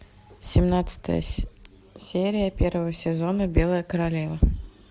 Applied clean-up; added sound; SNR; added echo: none; none; none; none.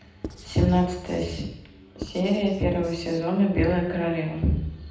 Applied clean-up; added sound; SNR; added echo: none; Writing; 17 dB; reverberation time 0.8 s.